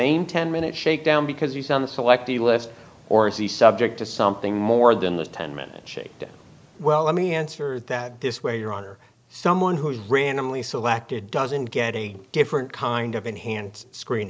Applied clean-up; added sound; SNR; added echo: none; none; none; none.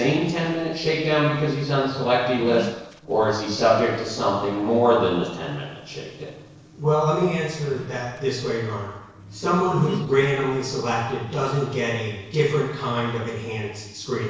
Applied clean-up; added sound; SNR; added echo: neural separator model SepFormer DNS4.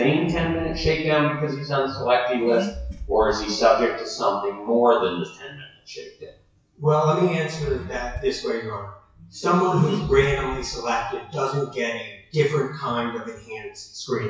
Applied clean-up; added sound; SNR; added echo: classical method WPE with log-MMSE.